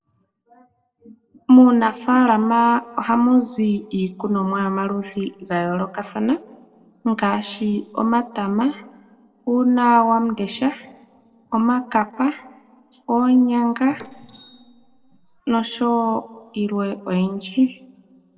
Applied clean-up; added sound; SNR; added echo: neural separator model SepFormer DNS4.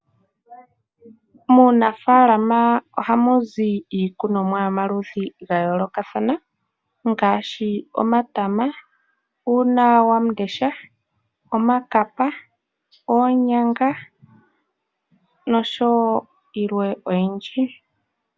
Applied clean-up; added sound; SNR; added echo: none; none; none; none.